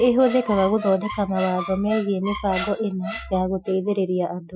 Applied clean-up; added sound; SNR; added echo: classical method Wiener filter.